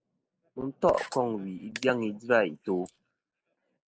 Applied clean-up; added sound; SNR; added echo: neural mask model Resemble Enhance denoiser.